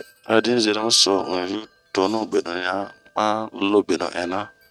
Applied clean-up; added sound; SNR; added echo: neural mask model RNNoise.